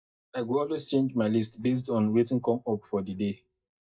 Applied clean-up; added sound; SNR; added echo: neural mask model DeepFilterNet 3.